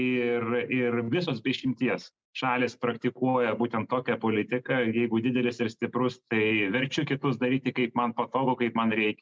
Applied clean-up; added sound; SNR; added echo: none; none; none; none.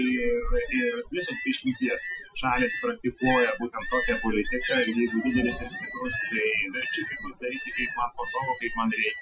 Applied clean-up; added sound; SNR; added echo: classical method Wiener filter.